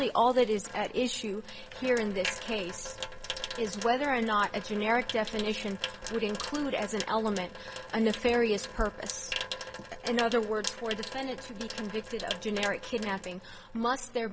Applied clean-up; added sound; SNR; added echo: none; Sink (filling or washing) / Water tap, faucet; 10 dB; none.